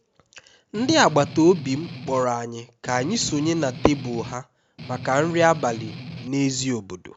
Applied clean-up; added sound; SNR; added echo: none; Strum; 12 dB; none.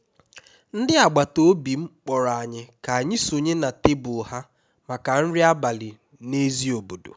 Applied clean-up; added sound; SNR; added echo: none; none; none; none.